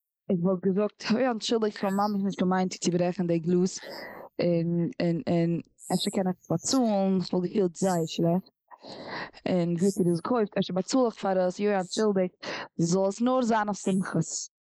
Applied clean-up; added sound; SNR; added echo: neural mask model Resemble Enhance denoiser.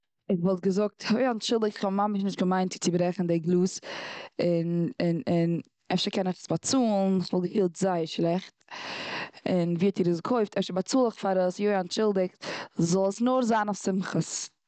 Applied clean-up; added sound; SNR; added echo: none; none; none; none.